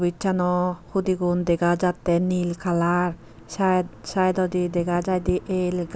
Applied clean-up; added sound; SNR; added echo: none; none; none; none.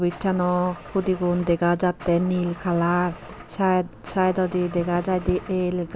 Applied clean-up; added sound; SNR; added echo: none; Engine starting / Car; 19 dB; none.